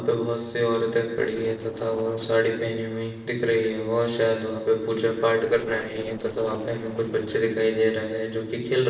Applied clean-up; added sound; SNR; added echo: neural separator model SepFormer DNS4.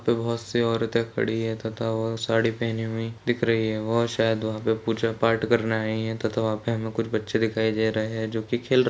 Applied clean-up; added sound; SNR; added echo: none; none; none; none.